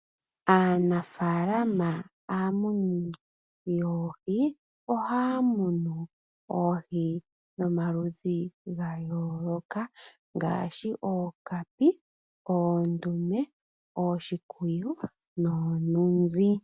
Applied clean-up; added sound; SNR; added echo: none; none; none; none.